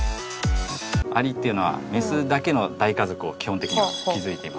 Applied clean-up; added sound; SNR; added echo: none; none; none; none.